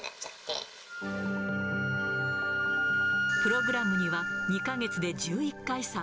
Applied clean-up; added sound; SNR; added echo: none; Wind instrument, woodwind instrument; -1 dB; none.